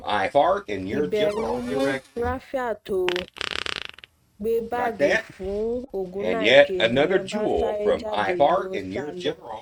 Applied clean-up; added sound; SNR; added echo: neural mask model RNNoise.